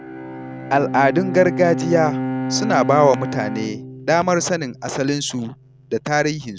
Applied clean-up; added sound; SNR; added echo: none; Bowed string instrument; 8 dB; none.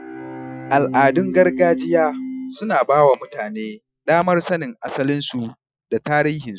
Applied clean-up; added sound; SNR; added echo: classical method Wiener filter.